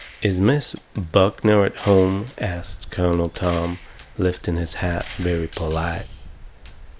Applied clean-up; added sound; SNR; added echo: none; Gunshot, gunfire + Stream; 15 dB; none.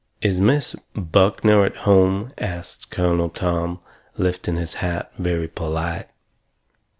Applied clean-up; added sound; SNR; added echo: none; none; none; none.